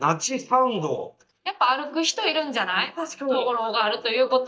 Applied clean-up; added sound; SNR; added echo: neural mask model DeepFilterNet 3.